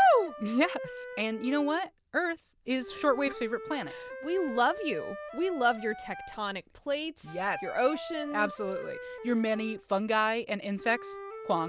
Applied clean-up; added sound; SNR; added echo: none; Wind instrument, woodwind instrument; 12 dB; none.